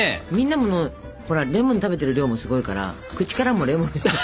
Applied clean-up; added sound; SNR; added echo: none; none; none; none.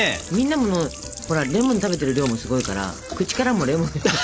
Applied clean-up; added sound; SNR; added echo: none; Sink (filling or washing); 15 dB; none.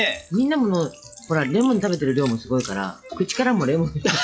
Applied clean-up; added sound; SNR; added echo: classical method log-MMSE.